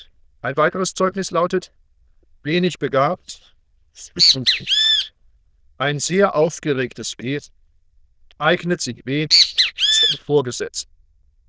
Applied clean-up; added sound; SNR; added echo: neural diffusion model UNIVERSE++.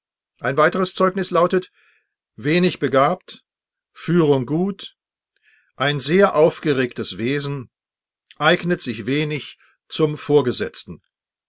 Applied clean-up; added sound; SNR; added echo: none; none; none; none.